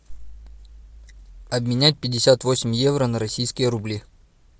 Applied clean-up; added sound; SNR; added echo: none; none; none; none.